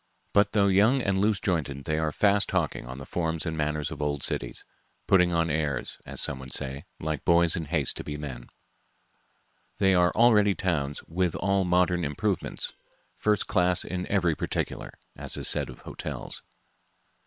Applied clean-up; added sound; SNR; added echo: neural separator model SepFormer WHAM!.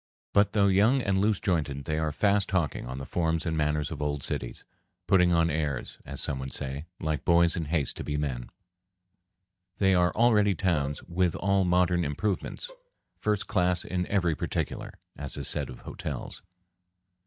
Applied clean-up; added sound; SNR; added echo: neural mask model DeepFilterNet 3.